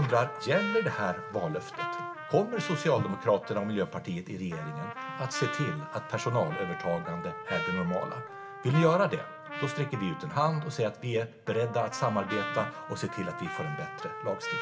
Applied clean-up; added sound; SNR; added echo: none; Trumpet; 8 dB; reverberation time 0.2 s.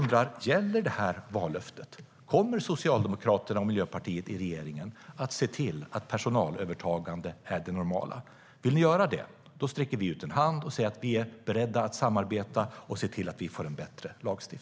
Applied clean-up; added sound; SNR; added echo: none; none; none; none.